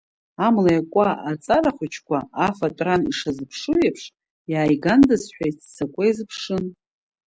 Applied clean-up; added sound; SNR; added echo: none; none; none; none.